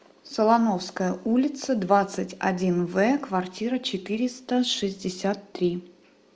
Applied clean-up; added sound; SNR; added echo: none; none; none; none.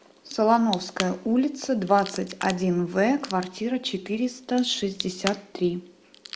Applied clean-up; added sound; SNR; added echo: none; Crack / Crackle; 15 dB; none.